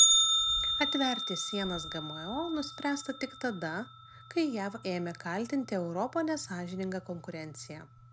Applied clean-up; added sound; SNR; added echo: none; Bell; -1 dB; none.